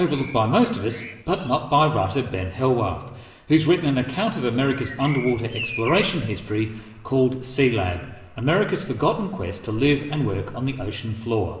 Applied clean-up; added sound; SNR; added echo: none; Bird vocalization, bird call, bird song; 17 dB; reverberation time 1.0 s.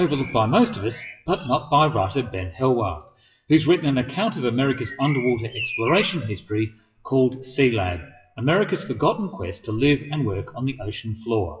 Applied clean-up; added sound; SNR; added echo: classical method WPE with log-MMSE.